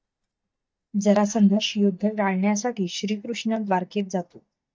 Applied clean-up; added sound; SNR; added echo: neural mask model DeepFilterNet 3.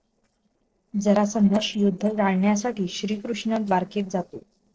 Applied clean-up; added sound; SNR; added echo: neural separator model SepFormer DNS4.